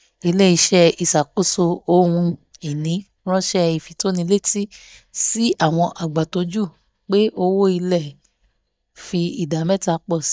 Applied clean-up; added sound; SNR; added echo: neural mask model DeepFilterNet 3.